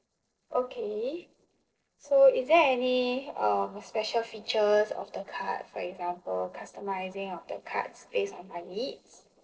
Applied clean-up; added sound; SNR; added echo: neural separator model SepFormer DNS4.